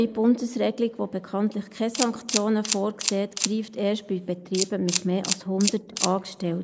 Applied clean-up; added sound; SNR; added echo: neural mask model Resemble Enhance denoiser.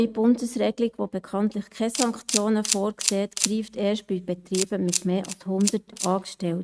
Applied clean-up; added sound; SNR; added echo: neural mask model RNNoise.